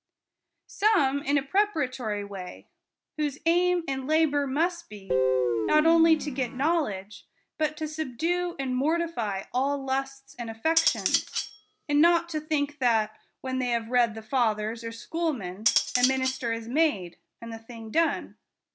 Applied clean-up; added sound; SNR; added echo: none; Cutlery, silverware + Guitar; 2 dB; none.